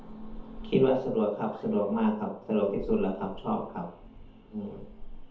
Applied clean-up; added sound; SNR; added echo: none; Meow / Purr; 14 dB; reverberation time 0.6 s.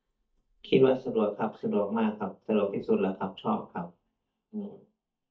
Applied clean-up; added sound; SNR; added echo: neural mask model DeepFilterNet 3.